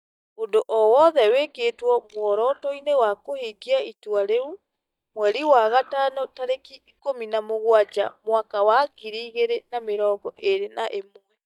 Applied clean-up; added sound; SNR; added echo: neural mask model DeepFilterNet 3.